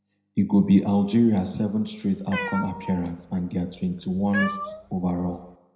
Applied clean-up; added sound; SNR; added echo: none; Cat; 11 dB; reverberation time 0.7 s.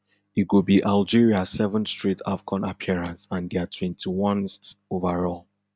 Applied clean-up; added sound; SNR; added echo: none; none; none; none.